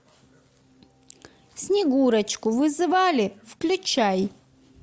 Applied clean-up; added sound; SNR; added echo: none; none; none; none.